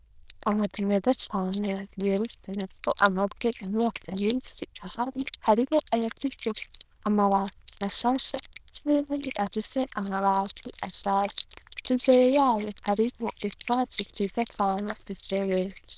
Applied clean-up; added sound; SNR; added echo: neural diffusion model UNIVERSE++.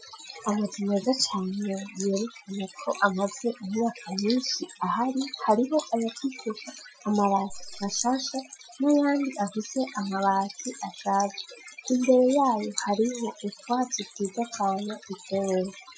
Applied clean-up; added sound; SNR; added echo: classical method Wiener filter.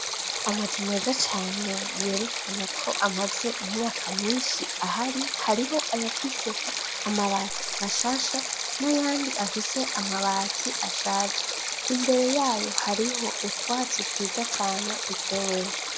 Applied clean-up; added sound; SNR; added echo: none; Stream; 1 dB; none.